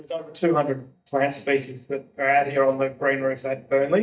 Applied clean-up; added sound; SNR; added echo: neural mask model DeepFilterNet 3.